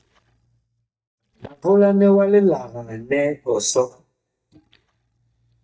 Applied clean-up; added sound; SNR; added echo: neural mask model DeepFilterNet 3.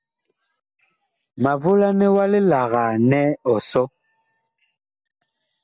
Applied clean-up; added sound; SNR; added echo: none; none; none; none.